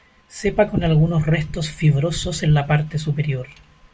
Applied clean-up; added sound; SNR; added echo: none; none; none; none.